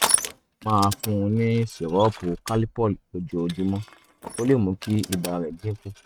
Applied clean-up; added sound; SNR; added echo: neural mask model RNNoise.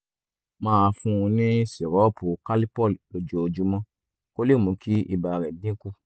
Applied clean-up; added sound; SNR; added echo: none; none; none; none.